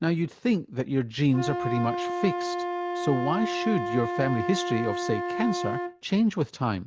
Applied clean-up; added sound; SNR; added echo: none; Wind instrument, woodwind instrument; 4 dB; none.